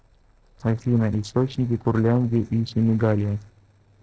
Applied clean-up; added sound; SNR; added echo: neural separator model SepFormer DNS4.